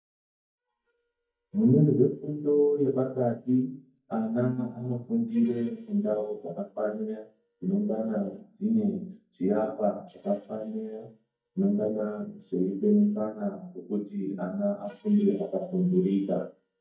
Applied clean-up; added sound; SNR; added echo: neural mask model DeepFilterNet 3.